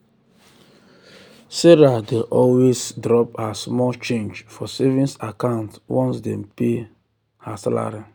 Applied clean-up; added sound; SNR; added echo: none; none; none; none.